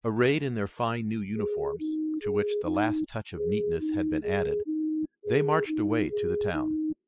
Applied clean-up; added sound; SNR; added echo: classical method spectral subtraction.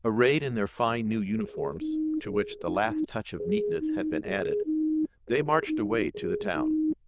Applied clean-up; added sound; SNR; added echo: neural diffusion model UNIVERSE++.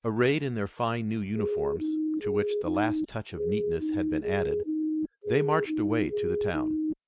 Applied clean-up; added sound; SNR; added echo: neural mask model RNNoise.